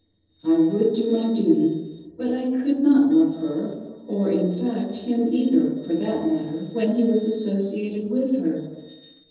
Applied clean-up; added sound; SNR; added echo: neural separator model SepFormer DNS4.